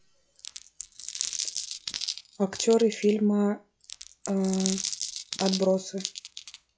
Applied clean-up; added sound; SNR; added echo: classical method log-MMSE.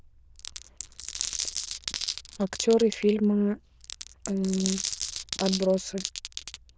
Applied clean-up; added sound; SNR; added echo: neural diffusion model UNIVERSE++.